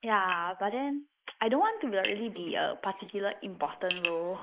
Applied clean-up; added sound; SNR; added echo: neural mask model Resemble Enhance denoiser.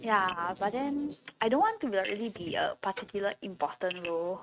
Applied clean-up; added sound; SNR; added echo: neural mask model RNNoise.